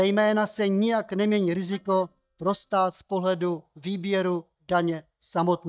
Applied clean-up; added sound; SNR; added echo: neural mask model DeepFilterNet 3.